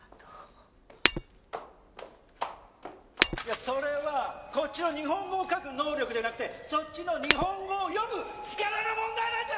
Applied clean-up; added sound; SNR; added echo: none; Shatter; 2 dB; none.